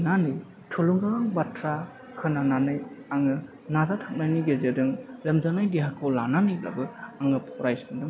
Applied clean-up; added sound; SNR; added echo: none; none; none; none.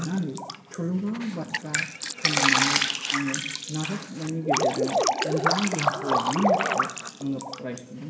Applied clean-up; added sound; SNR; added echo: none; Drip; -4 dB; reverberation time 0.7 s.